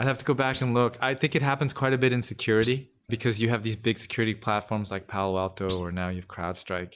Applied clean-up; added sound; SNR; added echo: none; Thump, thud; 19 dB; none.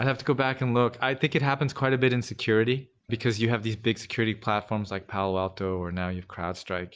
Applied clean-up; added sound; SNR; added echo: none; none; none; none.